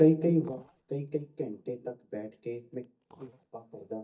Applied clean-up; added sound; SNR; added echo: neural mask model DeepFilterNet 3.